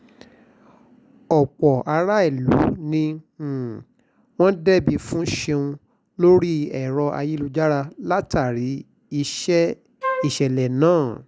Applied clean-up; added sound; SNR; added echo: none; Wind instrument, woodwind instrument; 6 dB; none.